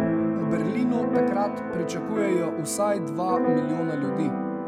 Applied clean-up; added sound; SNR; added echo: none; Keyboard (musical); -2 dB; none.